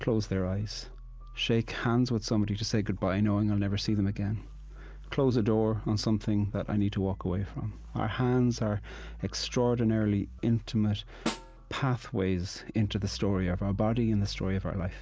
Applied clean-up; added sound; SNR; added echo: none; Snare drum; 12 dB; none.